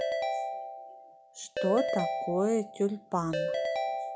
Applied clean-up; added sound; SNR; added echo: none; Ringtone / Keyboard (musical); 1 dB; none.